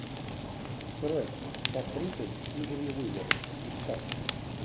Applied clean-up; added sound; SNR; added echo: none; Fire; -4 dB; none.